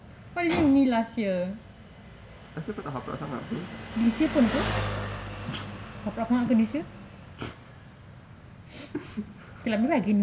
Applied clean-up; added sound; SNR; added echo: none; Engine; 11 dB; none.